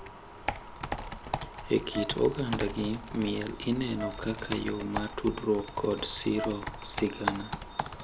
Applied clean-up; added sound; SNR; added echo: none; Wind instrument, woodwind instrument + Computer keyboard; 6 dB; none.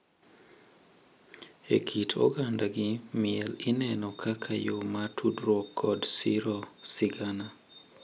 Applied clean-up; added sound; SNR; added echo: none; none; none; none.